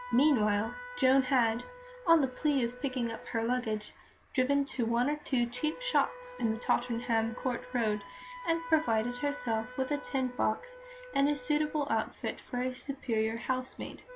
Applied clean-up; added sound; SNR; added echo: none; Wind instrument, woodwind instrument; 16 dB; none.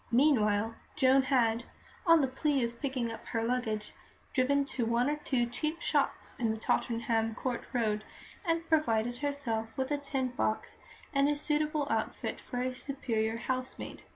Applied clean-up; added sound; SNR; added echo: none; none; none; none.